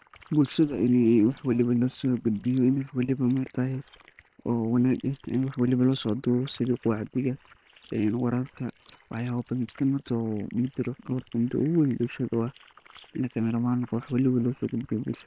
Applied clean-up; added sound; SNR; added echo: neural separator model SepFormer WHAM!.